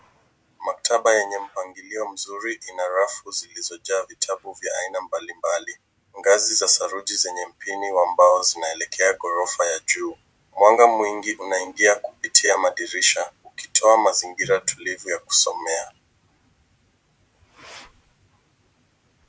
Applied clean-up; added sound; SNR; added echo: none; none; none; none.